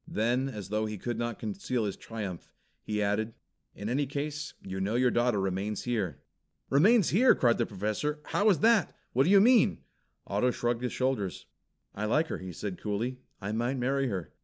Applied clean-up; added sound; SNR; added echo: none; none; none; none.